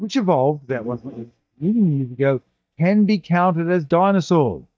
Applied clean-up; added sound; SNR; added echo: neural mask model DeepFilterNet 3.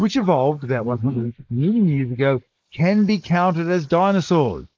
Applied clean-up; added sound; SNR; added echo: neural mask model Resemble Enhance denoiser.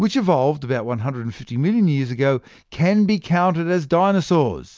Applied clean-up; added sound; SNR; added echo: none; none; none; none.